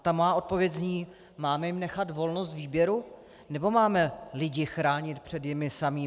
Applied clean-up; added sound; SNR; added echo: none; none; none; none.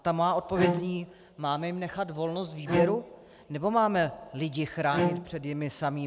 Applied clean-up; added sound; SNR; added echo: none; Bowed string instrument; 3 dB; none.